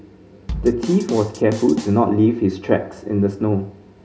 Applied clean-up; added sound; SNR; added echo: none; Drum kit; 11 dB; reverberation time 0.3 s.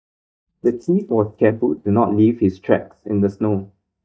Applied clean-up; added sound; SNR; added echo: neural mask model DeepFilterNet 3.